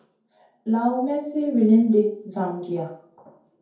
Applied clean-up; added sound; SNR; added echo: none; none; none; reverberation time 0.6 s.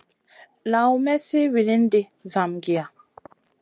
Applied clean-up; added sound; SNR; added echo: none; none; none; none.